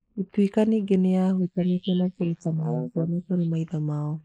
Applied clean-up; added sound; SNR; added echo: neural mask model Resemble Enhance denoiser.